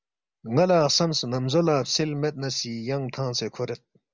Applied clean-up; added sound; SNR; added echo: none; none; none; none.